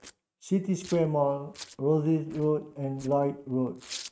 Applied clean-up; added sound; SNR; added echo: neural mask model RNNoise.